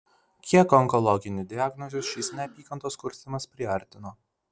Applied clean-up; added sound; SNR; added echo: none; Breathing; 20 dB; none.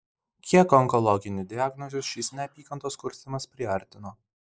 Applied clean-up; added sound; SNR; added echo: neural mask model Resemble Enhance denoiser.